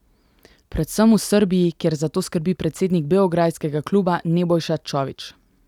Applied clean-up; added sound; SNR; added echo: none; none; none; none.